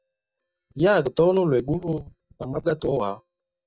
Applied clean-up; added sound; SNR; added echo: neural mask model DeepFilterNet 3.